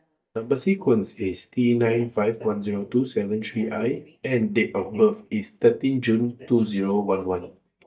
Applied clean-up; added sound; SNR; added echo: neural mask model DeepFilterNet 3.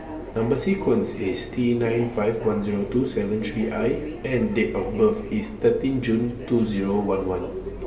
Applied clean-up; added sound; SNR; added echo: none; Subway, metro, underground; 13 dB; reverberation time 1.7 s.